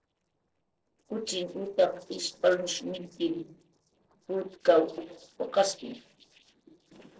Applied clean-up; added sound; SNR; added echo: neural separator model SepFormer DNS4.